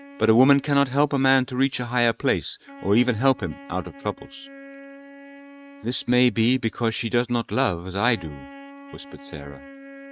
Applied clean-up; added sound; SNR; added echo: neural mask model RNNoise.